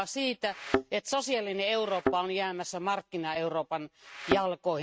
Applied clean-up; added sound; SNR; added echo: neural mask model RNNoise.